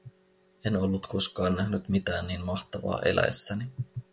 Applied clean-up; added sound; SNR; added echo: none; none; none; none.